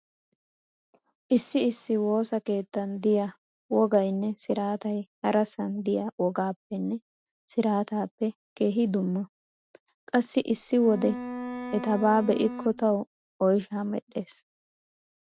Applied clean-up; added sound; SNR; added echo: none; Bowed string instrument; 9 dB; none.